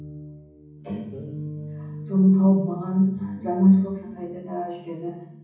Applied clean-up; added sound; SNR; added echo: none; Guitar; 12 dB; reverberation time 1.2 s.